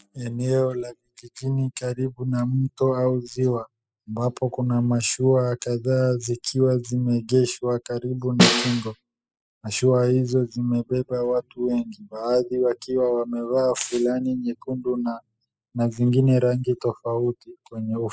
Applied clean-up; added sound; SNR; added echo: classical method spectral subtraction.